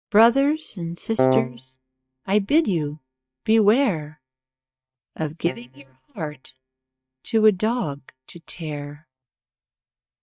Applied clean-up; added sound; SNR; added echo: neural mask model DeepFilterNet 3.